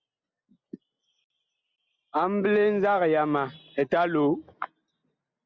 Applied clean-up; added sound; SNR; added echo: none; none; none; none.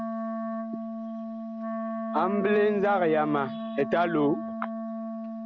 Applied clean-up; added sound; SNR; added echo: none; Wind instrument, woodwind instrument; 5 dB; none.